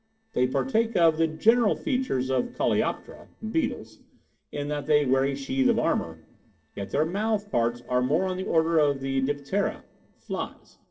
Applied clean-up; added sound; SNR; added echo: neural separator model SepFormer DNS4.